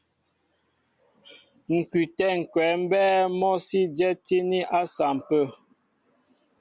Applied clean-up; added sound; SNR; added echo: none; none; none; none.